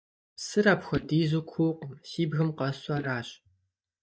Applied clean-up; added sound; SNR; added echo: neural mask model DeepFilterNet 3.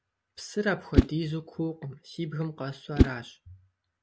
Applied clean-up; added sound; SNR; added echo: none; Whoosh, swoosh, swish; -3 dB; none.